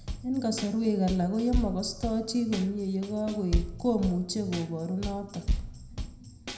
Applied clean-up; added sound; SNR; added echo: none; Drum kit; 5 dB; reverberation time 0.8 s.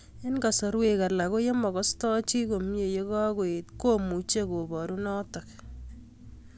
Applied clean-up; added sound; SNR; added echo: none; none; none; none.